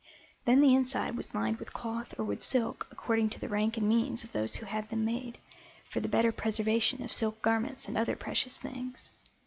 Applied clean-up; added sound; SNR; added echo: none; none; none; none.